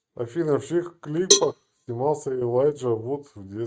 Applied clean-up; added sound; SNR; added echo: neural mask model RNNoise.